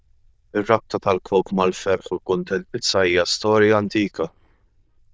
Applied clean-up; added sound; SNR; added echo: neural diffusion model UNIVERSE++.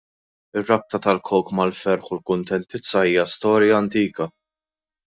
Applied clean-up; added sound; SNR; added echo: neural mask model DeepFilterNet 3.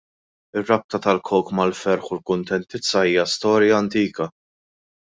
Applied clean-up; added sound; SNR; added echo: none; none; none; none.